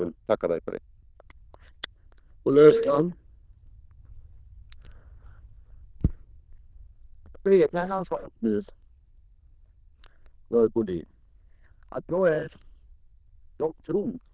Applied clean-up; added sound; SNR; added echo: neural diffusion model UNIVERSE++.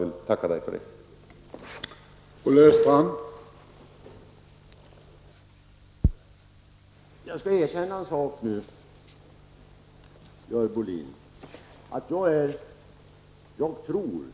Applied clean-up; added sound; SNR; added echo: none; none; none; none.